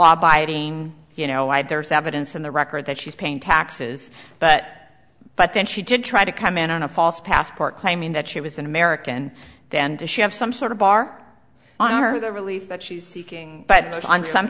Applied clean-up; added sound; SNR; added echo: none; none; none; none.